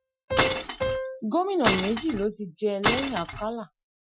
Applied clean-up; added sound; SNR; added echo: classical method Wiener filter.